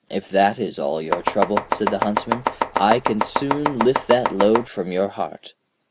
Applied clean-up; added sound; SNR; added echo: none; Domestic sounds, home sounds; 1 dB; none.